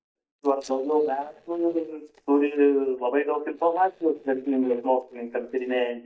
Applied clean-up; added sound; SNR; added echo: neural mask model DeepFilterNet 3.